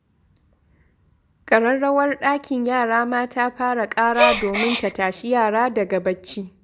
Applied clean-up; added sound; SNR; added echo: none; Gasp; 0 dB; none.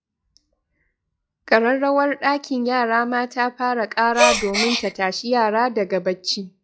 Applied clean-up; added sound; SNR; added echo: classical method log-MMSE.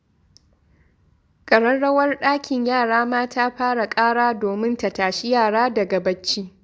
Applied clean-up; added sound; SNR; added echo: none; none; none; none.